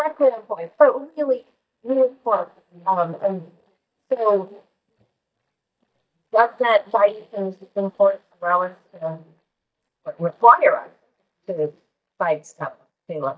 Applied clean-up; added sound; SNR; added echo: neural mask model DeepFilterNet 3.